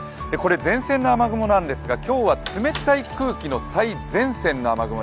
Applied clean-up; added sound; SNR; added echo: none; Bicycle; 19 dB; none.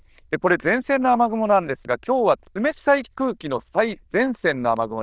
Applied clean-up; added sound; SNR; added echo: neural diffusion model UNIVERSE++.